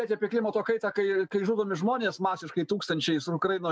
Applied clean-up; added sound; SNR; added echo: none; none; none; none.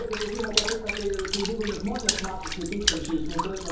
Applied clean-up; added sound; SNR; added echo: none; Water / Splash, splatter; 0 dB; reverberation time 2.0 s.